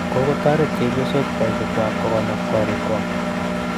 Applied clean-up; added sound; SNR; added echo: none; Engine; 0 dB; none.